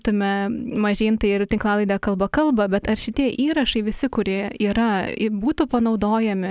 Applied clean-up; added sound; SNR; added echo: none; none; none; none.